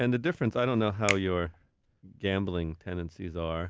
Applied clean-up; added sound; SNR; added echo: none; Finger snapping; 10 dB; none.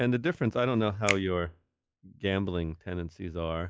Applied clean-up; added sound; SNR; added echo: classical method log-MMSE.